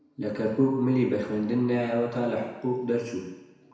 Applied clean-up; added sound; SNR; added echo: none; none; none; reverberation time 1.0 s.